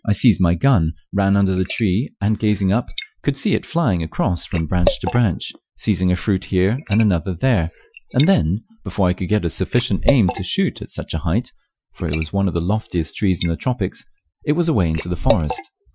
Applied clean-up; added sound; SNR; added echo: classical method Wiener filter.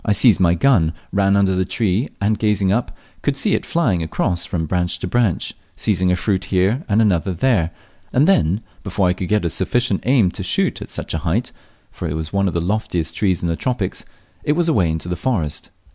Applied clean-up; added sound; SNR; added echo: none; none; none; none.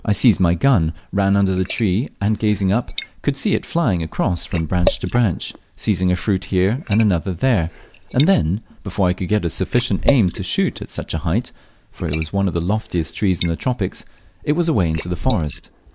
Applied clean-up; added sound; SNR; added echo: neural mask model Resemble Enhance denoiser.